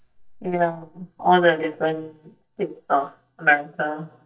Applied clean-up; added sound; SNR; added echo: neural mask model DeepFilterNet 3.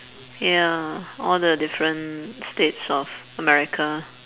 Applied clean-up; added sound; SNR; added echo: none; none; none; none.